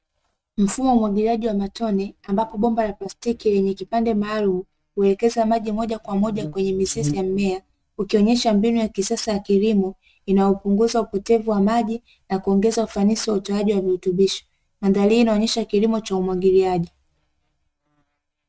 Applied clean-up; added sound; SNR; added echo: neural mask model RNNoise.